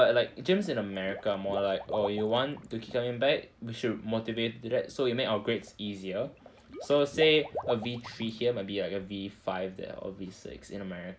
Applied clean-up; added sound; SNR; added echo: none; Water / Liquid; 13 dB; none.